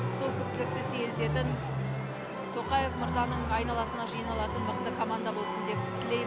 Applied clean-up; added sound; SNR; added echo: none; Wind instrument, woodwind instrument; 11 dB; none.